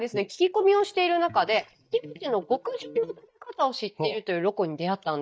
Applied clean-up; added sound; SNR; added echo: neural mask model DeepFilterNet 3.